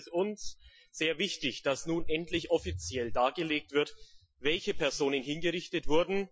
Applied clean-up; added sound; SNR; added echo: classical method Wiener filter.